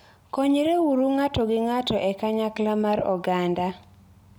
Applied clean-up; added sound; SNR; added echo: none; none; none; none.